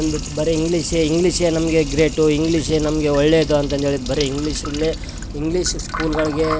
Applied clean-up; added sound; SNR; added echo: none; Liquid; 13 dB; none.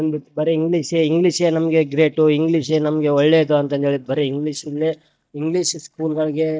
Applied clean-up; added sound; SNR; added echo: neural mask model DeepFilterNet 3.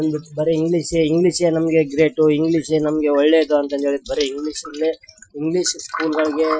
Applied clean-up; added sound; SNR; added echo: classical method Wiener filter.